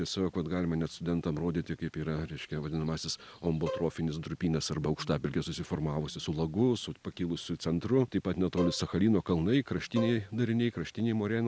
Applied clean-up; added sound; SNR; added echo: none; Bowed string instrument; 12 dB; none.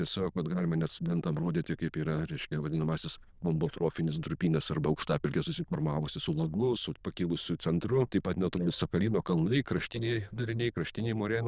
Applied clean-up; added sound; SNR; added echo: neural diffusion model UNIVERSE++.